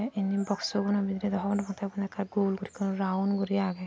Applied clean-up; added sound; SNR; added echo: none; none; none; none.